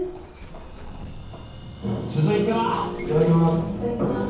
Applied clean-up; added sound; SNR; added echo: none; Explosion; 14 dB; reverberation time 0.9 s.